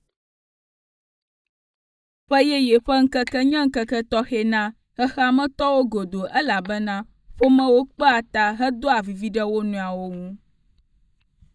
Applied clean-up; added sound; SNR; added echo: neural mask model DeepFilterNet 3.